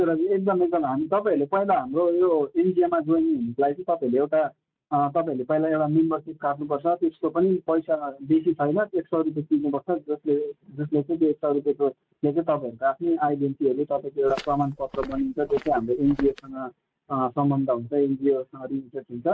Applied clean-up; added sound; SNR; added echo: neural mask model RNNoise.